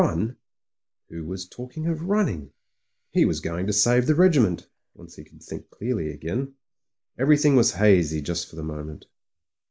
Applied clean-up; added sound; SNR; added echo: neural mask model Resemble Enhance denoiser.